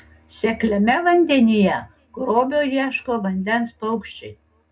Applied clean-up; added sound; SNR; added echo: none; none; none; reverberation time 0.2 s.